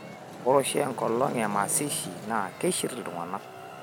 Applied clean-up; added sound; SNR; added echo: none; Traffic noise, roadway noise; 12 dB; none.